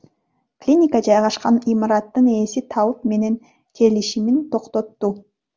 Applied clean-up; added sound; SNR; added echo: none; none; none; none.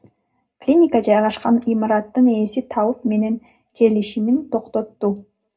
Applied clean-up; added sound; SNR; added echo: none; none; none; reverberation time 0.2 s.